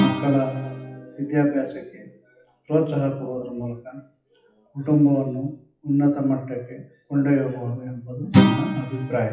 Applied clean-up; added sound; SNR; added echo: classical method WPE with log-MMSE.